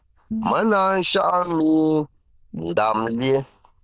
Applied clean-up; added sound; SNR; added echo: neural diffusion model UNIVERSE++.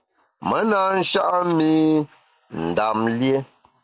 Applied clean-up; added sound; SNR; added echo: none; none; none; none.